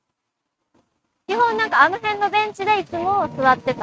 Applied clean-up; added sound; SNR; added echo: neural mask model RNNoise.